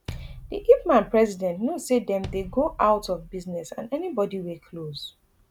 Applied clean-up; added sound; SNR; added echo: none; Bass drum; 17 dB; none.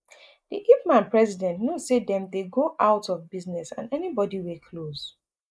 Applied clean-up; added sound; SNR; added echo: neural mask model Resemble Enhance denoiser.